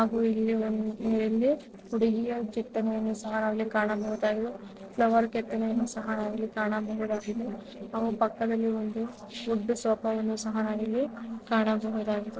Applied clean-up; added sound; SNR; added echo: neural separator model SepFormer DNS4.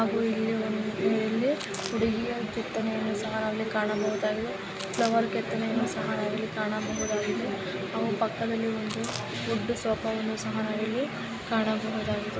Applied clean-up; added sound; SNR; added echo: none; Chewing, mastication; 17 dB; none.